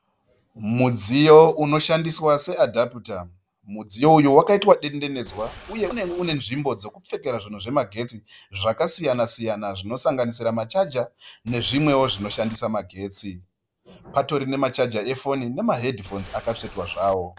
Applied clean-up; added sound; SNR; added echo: neural separator model SepFormer DNS4.